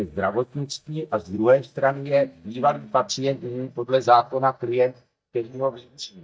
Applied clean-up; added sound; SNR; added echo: neural mask model DeepFilterNet 3.